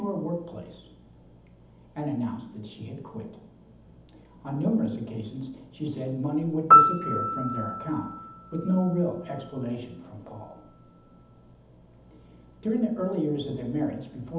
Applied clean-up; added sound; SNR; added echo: none; Piano; 0 dB; reverberation time 0.8 s.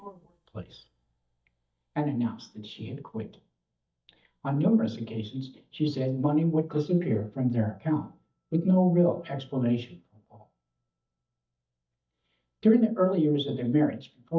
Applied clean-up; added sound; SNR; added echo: neural mask model DeepFilterNet 3.